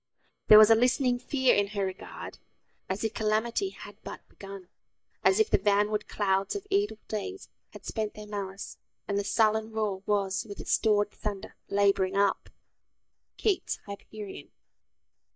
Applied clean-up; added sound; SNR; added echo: neural mask model DeepFilterNet 3.